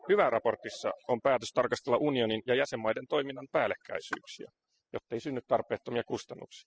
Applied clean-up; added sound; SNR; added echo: classical method spectral subtraction.